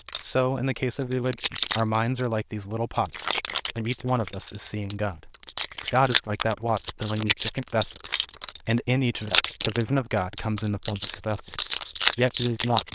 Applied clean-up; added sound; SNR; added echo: neural diffusion model UNIVERSE++.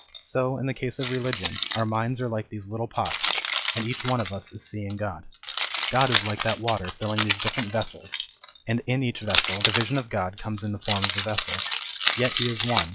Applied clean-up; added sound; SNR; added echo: classical method log-MMSE.